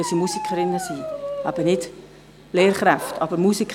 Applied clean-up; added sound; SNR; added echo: none; Bark; 9 dB; none.